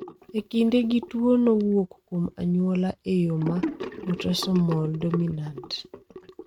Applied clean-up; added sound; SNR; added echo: neural mask model RNNoise.